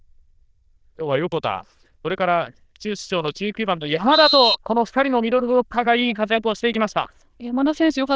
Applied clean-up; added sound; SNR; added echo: neural diffusion model UNIVERSE++.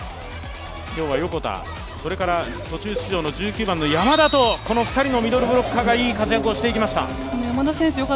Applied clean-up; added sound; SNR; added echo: none; Cowbell; 18 dB; none.